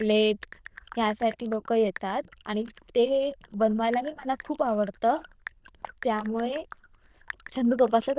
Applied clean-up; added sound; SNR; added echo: neural diffusion model UNIVERSE++.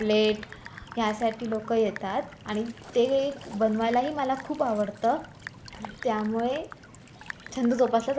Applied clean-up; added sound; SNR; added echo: none; Typing + Walk, footsteps / Stream / Trickle, dribble / Chirp, tweet; 18 dB; none.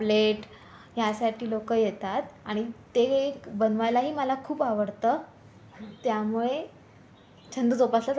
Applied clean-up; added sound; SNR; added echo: none; none; none; none.